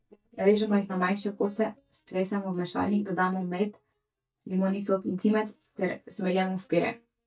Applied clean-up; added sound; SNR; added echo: neural mask model DeepFilterNet 3.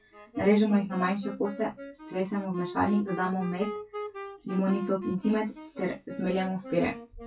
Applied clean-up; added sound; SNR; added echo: classical method WPE with log-MMSE.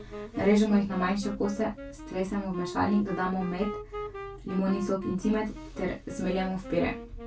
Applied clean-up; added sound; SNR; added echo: none; Wind instrument, woodwind instrument; 11 dB; reverberation time 0.2 s.